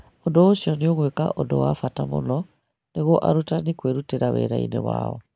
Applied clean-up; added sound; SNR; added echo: none; none; none; none.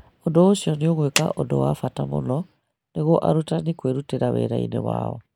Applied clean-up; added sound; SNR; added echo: none; Clapping; 9 dB; none.